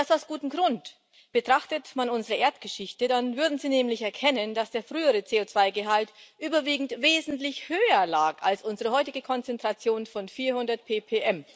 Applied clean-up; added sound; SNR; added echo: none; none; none; none.